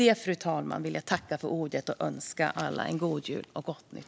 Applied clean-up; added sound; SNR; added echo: none; none; none; none.